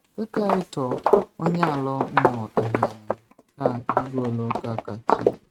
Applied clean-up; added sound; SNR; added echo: neural mask model RNNoise.